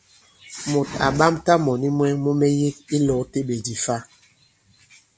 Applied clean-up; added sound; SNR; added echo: none; none; none; none.